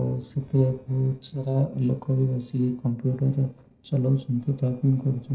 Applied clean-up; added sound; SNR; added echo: neural separator model SepFormer DNS4.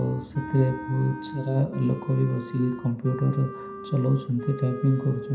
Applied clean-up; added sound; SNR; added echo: none; Wind instrument, woodwind instrument; 12 dB; reverberation time 0.5 s.